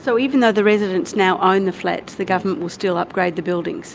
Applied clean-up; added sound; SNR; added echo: none; none; none; none.